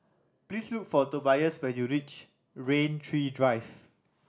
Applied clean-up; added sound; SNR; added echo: none; none; none; none.